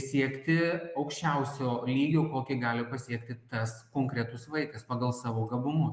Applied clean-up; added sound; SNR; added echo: none; none; none; none.